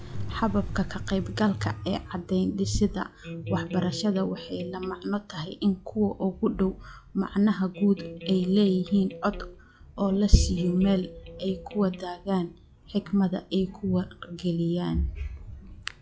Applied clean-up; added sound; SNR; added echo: classical method log-MMSE.